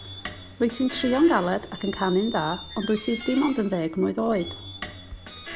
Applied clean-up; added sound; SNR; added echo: none; Squeak; 11 dB; none.